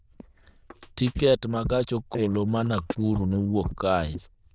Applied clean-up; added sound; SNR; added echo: neural diffusion model UNIVERSE++.